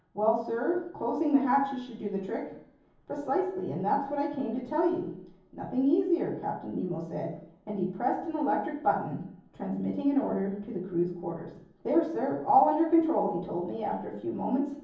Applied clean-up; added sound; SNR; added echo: none; none; none; reverberation time 0.7 s.